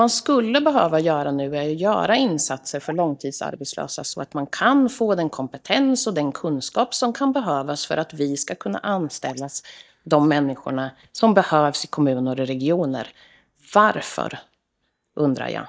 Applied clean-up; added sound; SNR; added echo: neural mask model DeepFilterNet 3.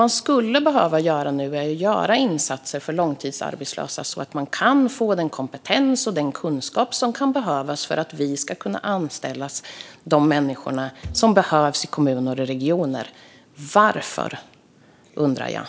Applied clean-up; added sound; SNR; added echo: none; none; none; none.